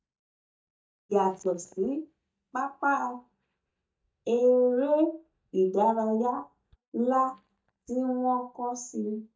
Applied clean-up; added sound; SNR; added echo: neural mask model DeepFilterNet 3.